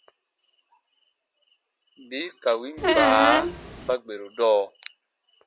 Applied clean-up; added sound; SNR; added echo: none; Squeak; -3 dB; none.